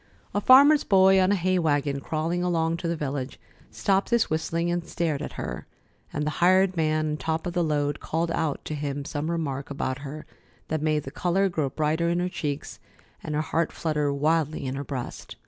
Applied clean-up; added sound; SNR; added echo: none; none; none; none.